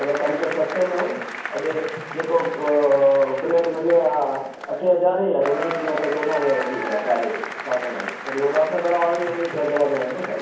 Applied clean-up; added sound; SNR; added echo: none; Applause / Crowd / Cheering; 10 dB; reverberation time 1.2 s.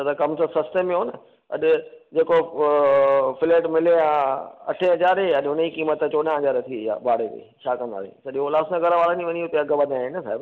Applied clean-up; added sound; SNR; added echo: none; none; none; none.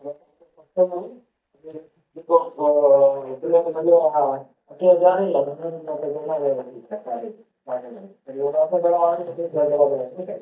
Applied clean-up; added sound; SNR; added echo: neural mask model DeepFilterNet 3.